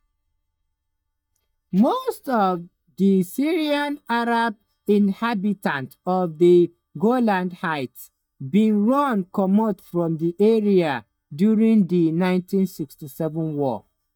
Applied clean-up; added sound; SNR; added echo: neural mask model DeepFilterNet 3.